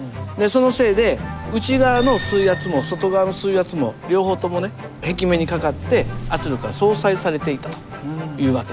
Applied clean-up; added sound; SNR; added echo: none; Vehicle; 12 dB; none.